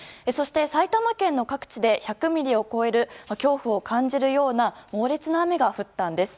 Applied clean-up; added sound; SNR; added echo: none; none; none; none.